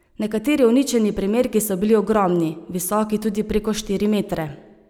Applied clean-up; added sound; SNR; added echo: none; none; none; none.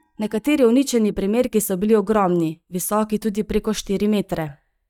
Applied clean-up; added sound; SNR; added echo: neural mask model DeepFilterNet 3.